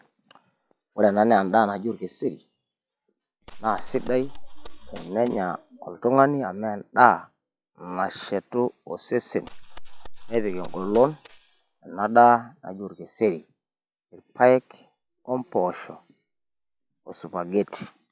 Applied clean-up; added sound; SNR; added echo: classical method log-MMSE.